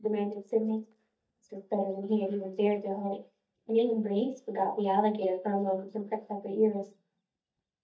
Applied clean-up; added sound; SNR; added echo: neural mask model DeepFilterNet 3.